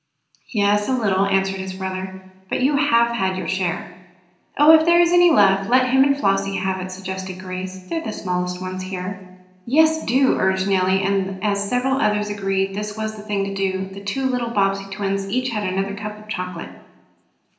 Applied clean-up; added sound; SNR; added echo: none; none; none; reverberation time 0.8 s.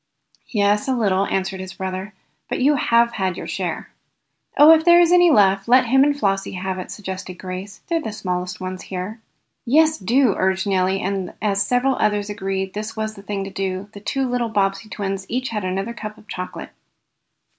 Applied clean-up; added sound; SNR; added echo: none; none; none; none.